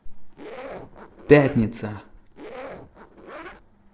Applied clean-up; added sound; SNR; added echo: neural separator model SepFormer DNS4.